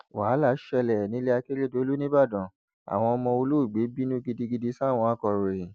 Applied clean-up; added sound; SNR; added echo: none; none; none; none.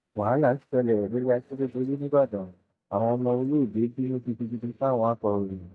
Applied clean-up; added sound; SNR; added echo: neural mask model DeepFilterNet 3.